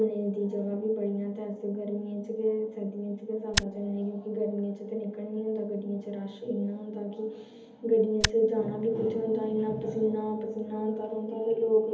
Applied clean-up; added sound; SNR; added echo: none; Tick; 1 dB; reverberation time 0.8 s.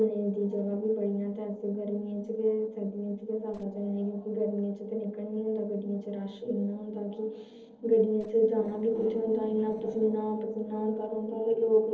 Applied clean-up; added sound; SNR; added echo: neural separator model SepFormer DNS4.